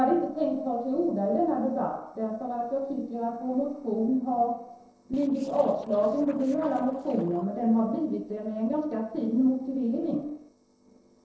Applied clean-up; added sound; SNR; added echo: neural separator model SepFormer DNS4.